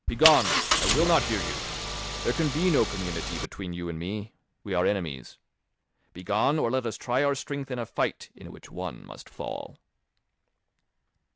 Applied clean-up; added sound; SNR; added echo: none; Engine; -1 dB; none.